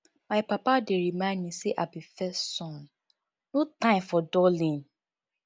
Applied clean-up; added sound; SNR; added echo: none; none; none; none.